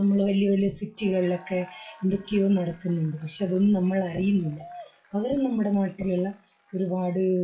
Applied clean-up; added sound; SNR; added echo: classical method WPE with log-MMSE.